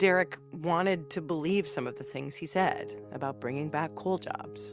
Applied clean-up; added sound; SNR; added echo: none; none; none; none.